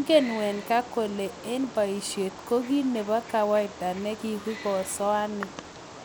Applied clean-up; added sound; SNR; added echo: none; Wild animals; 14 dB; none.